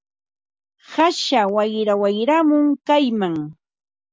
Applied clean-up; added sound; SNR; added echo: none; none; none; none.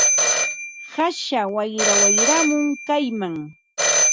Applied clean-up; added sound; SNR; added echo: none; Telephone; -3 dB; none.